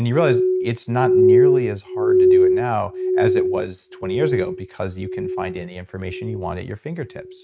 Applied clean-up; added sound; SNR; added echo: neural mask model RNNoise.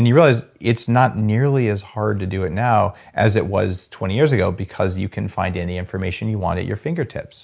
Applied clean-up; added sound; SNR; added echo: none; none; none; none.